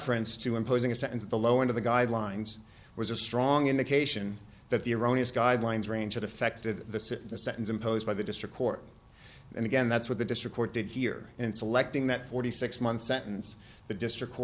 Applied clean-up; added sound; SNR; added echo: none; none; none; none.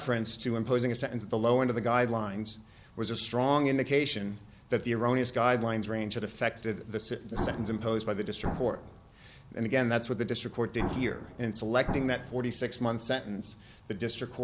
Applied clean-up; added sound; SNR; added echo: none; Explosion; 7 dB; none.